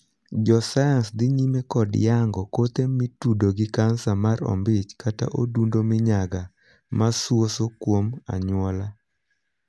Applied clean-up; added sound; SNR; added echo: none; none; none; none.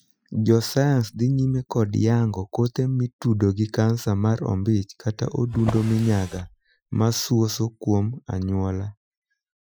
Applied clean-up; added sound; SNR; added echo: classical method Wiener filter.